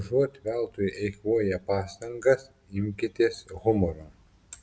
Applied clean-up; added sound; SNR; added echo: none; none; none; none.